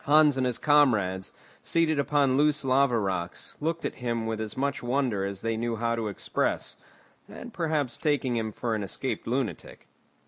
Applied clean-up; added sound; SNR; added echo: none; none; none; none.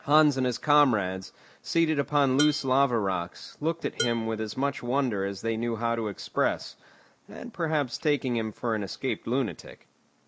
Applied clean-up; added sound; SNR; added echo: none; Dishes, pots, and pans; 10 dB; none.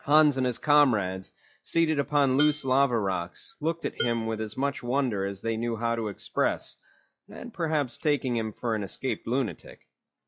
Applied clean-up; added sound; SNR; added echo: classical method log-MMSE.